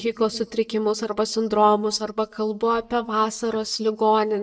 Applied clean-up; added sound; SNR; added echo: neural mask model DeepFilterNet 3.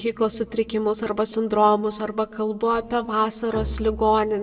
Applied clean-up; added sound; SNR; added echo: none; Bowed string instrument; 16 dB; reverberation time 0.8 s.